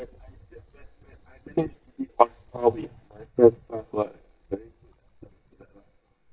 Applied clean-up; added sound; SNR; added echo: neural mask model DeepFilterNet 3.